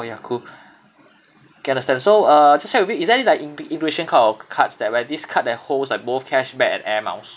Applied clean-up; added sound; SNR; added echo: none; none; none; none.